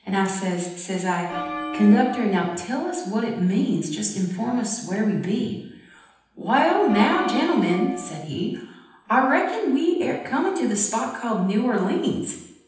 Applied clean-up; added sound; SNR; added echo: none; Bell; 8 dB; reverberation time 0.9 s.